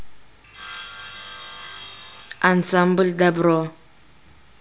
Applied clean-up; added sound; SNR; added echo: none; Sawing; 11 dB; none.